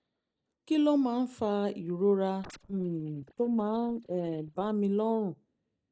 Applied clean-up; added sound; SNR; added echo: neural mask model DeepFilterNet 3.